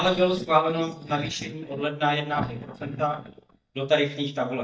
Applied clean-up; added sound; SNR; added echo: neural mask model DeepFilterNet 3.